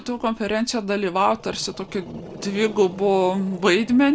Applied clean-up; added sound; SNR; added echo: none; Growling; 19 dB; none.